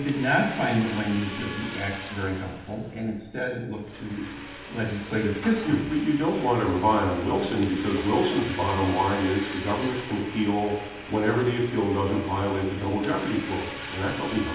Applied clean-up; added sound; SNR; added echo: none; Domestic sounds, home sounds; 13 dB; reverberation time 0.8 s.